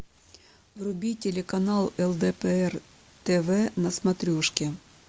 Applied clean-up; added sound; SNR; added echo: none; none; none; none.